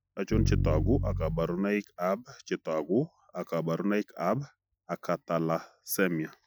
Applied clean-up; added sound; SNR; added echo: classical method Wiener filter.